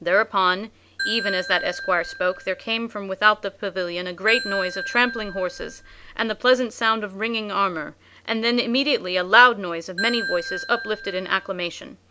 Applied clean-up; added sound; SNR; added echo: none; Ringtone / Bell; 8 dB; none.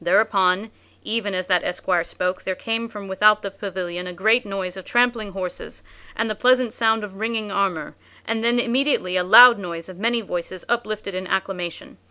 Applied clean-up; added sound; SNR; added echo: none; none; none; none.